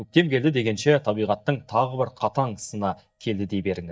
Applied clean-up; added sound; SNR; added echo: neural mask model DeepFilterNet 3.